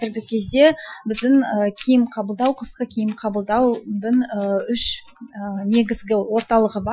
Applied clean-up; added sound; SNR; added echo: classical method Wiener filter.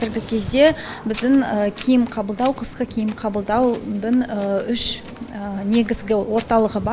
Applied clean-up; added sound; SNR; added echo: none; Wind; 19 dB; none.